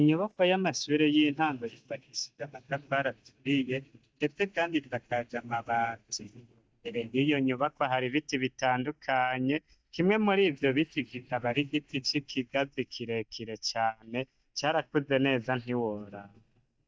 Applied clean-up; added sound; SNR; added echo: neural mask model DeepFilterNet 3.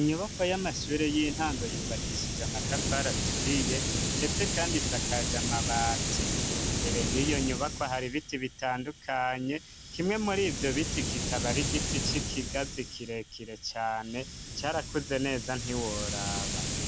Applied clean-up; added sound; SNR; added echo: none; Hiss; 0 dB; none.